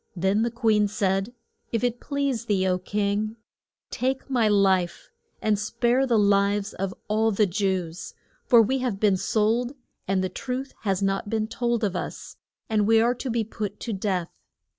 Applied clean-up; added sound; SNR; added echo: none; none; none; none.